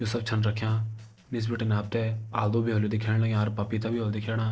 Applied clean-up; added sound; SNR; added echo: neural separator model SepFormer DNS4.